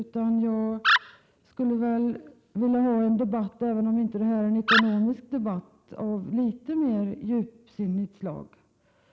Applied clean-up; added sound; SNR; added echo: none; Animal; 0 dB; none.